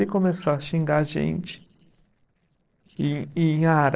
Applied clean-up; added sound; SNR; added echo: neural separator model SepFormer DNS4.